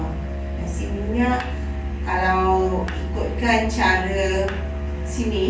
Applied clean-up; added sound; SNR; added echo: none; Musical instrument; 4 dB; reverberation time 0.3 s.